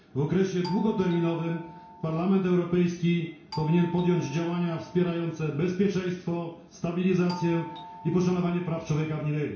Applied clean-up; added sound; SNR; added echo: none; Doorbell; 17 dB; reverberation time 0.6 s.